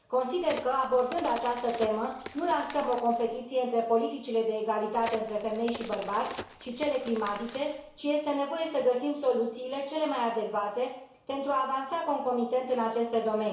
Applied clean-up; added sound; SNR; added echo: none; Crack; 15 dB; reverberation time 0.6 s.